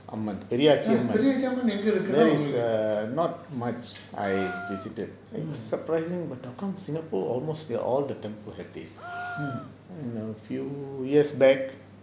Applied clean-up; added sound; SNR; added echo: none; Gasp; 15 dB; none.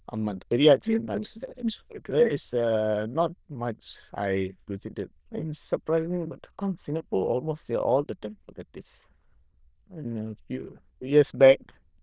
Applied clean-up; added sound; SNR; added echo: neural diffusion model UNIVERSE++.